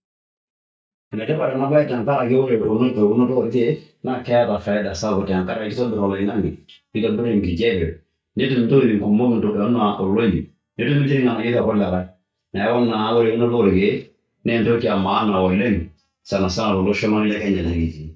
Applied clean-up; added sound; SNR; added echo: neural mask model DeepFilterNet 3.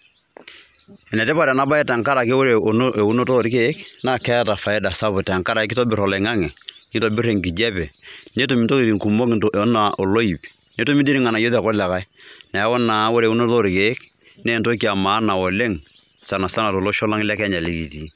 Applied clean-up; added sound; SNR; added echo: none; none; none; none.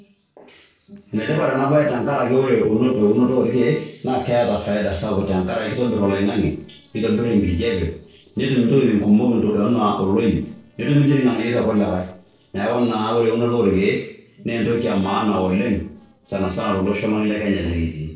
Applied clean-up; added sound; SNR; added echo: neural separator model SepFormer DNS4.